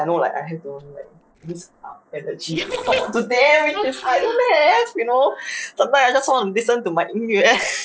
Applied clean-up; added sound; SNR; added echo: neural separator model SepFormer DNS4.